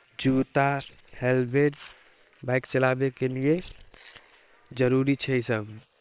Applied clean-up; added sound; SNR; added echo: neural separator model SepFormer WHAM!.